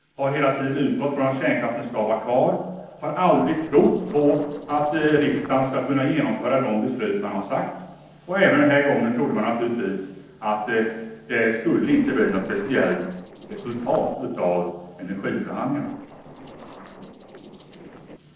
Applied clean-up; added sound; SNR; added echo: neural separator model SepFormer DNS4.